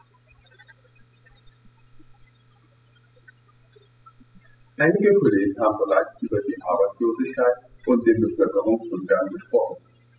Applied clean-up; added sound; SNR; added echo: classical method spectral subtraction.